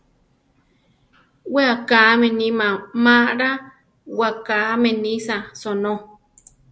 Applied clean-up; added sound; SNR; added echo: none; none; none; none.